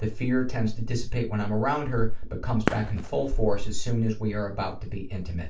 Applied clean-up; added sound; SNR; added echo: none; Fireworks; 11 dB; reverberation time 0.2 s.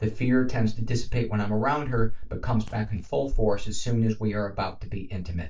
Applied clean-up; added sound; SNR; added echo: neural mask model DeepFilterNet 3.